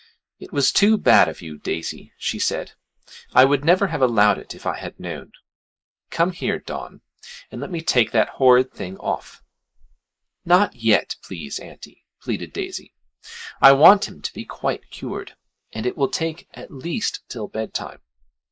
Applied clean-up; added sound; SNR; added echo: neural mask model Resemble Enhance denoiser.